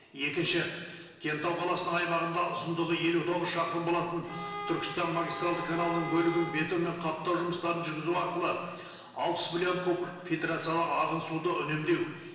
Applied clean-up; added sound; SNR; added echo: none; Bowed string instrument; 9 dB; reverberation time 1.3 s.